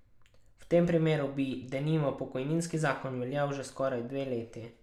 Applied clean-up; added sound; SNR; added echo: none; none; none; none.